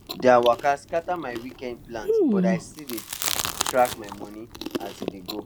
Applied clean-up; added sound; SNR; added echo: none; Chewing, mastication; 3 dB; none.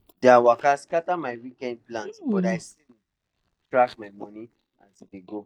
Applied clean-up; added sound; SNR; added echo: neural mask model DeepFilterNet 3.